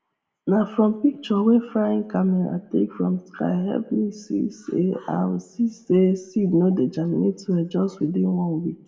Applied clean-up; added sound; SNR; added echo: none; none; none; reverberation time 0.7 s.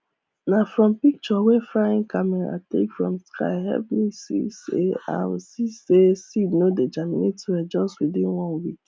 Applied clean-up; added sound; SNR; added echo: none; none; none; none.